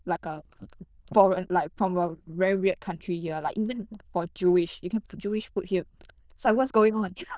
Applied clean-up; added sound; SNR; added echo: neural diffusion model UNIVERSE++.